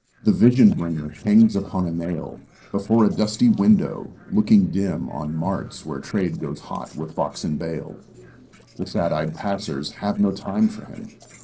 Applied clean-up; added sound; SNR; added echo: neural separator model SepFormer DNS4.